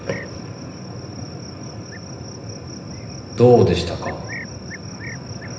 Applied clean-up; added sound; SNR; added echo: none; Cricket; 17 dB; reverberation time 0.9 s.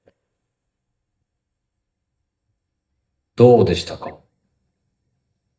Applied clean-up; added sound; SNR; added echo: neural mask model DeepFilterNet 3.